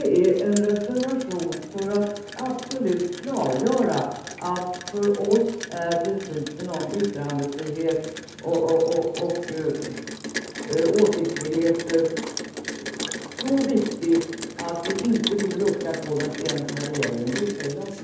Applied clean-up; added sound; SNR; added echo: none; Rain; 11 dB; reverberation time 0.9 s.